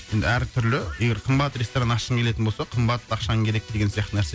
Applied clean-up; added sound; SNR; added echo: none; none; none; none.